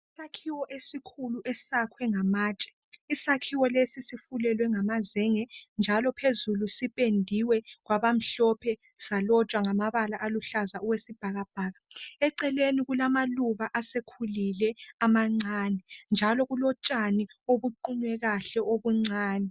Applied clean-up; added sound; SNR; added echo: none; none; none; none.